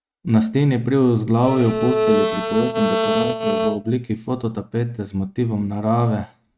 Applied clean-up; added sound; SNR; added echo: neural mask model RNNoise.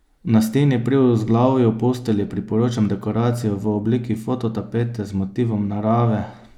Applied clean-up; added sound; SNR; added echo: none; none; none; none.